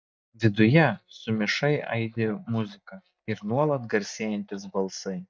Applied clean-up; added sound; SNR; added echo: neural mask model DeepFilterNet 3.